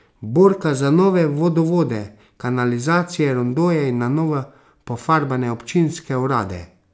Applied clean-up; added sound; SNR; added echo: none; none; none; none.